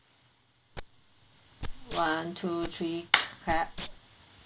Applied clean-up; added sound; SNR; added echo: none; Wild animals; 6 dB; none.